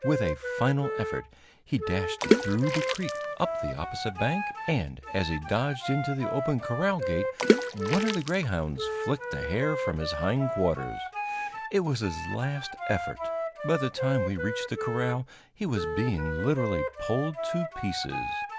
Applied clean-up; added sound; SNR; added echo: none; Water / Splash, splatter + Wind instrument, woodwind instrument; 2 dB; none.